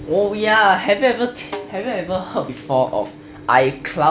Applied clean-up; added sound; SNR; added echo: none; Snare drum; 18 dB; none.